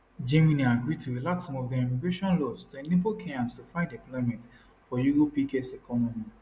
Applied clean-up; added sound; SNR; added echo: none; none; none; none.